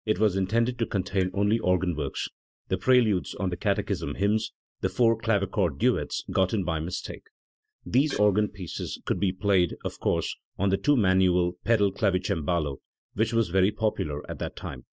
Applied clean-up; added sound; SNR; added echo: neural mask model DeepFilterNet 3.